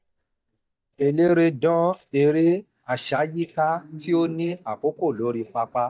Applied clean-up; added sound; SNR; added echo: neural mask model DeepFilterNet 3.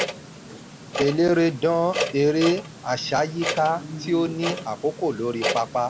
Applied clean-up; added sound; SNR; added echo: none; Clock; 8 dB; none.